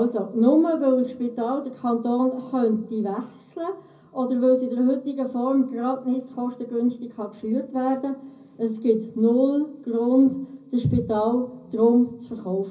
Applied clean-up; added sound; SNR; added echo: none; none; none; reverberation time 0.4 s.